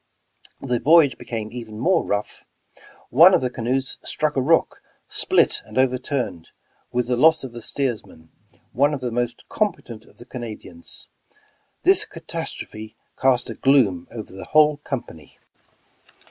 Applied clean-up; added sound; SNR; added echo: none; none; none; none.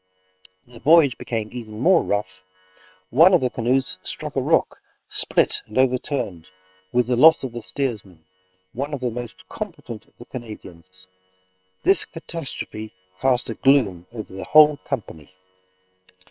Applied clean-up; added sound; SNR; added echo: neural separator model SepFormer WHAM!.